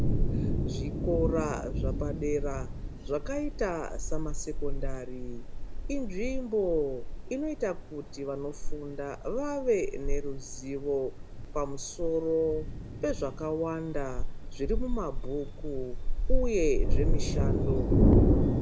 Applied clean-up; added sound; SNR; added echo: none; Thunder; -5 dB; none.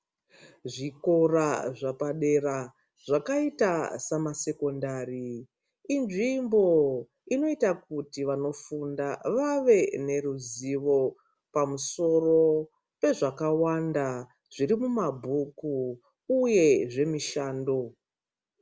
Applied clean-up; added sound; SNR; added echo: none; none; none; none.